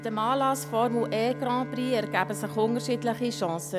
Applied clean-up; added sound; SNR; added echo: none; Bowed string instrument; 11 dB; none.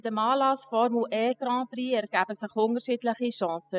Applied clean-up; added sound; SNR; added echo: classical method spectral subtraction.